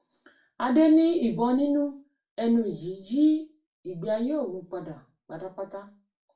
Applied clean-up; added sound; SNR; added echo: none; none; none; reverberation time 0.3 s.